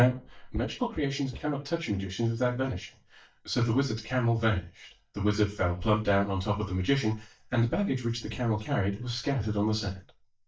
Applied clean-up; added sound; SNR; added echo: neural mask model DeepFilterNet 3.